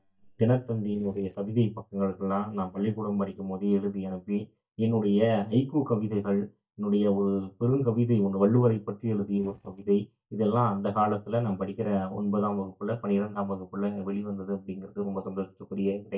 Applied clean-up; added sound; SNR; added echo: neural mask model DeepFilterNet 3.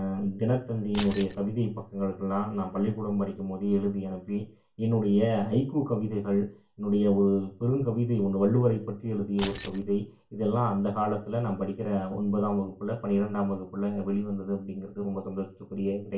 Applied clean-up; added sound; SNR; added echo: none; Keys jangling; 2 dB; reverberation time 0.3 s.